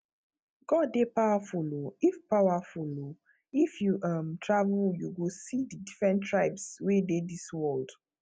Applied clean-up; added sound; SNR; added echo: none; none; none; none.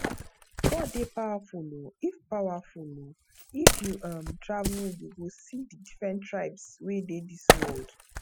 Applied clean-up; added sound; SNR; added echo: classical method spectral subtraction.